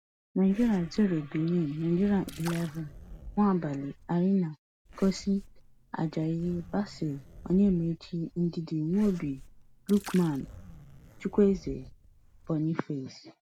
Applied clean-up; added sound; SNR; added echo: none; Zipper (clothing) + Splash, splatter; 18 dB; none.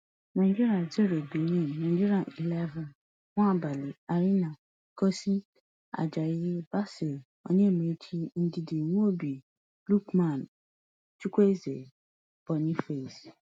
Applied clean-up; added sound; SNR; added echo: none; none; none; none.